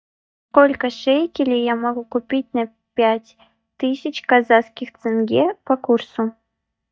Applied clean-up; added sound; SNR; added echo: neural mask model DeepFilterNet 3.